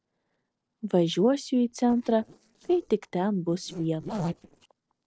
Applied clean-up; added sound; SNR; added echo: neural separator model SepFormer DNS4.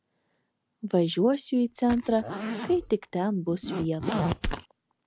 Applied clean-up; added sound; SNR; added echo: none; Zipper (clothing); 5 dB; none.